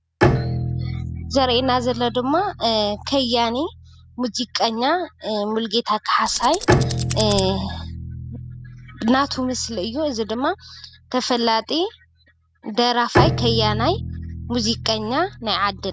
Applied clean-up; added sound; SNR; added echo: none; Bowed string instrument + Tools; 4 dB; none.